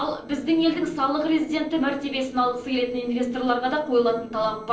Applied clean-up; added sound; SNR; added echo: neural separator model SepFormer DNS4.